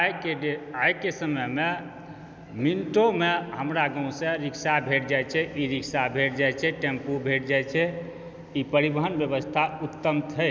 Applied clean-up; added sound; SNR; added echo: none; none; none; none.